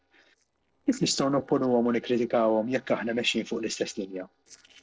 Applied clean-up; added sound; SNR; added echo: neural separator model SepFormer DNS4.